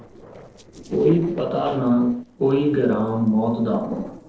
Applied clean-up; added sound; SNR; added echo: neural separator model SepFormer DNS4.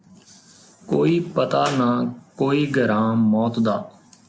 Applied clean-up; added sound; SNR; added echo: none; none; none; none.